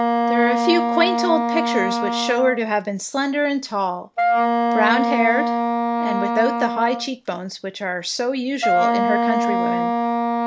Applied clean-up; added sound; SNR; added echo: none; Wind instrument, woodwind instrument; -2 dB; none.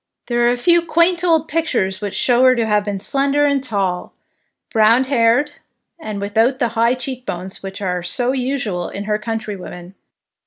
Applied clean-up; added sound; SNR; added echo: none; none; none; none.